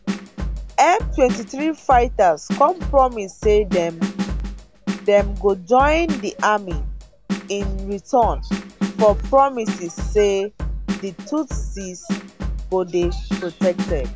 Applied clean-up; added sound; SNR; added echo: none; Drum kit; 6 dB; none.